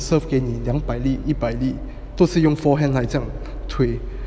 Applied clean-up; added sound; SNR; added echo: none; none; none; none.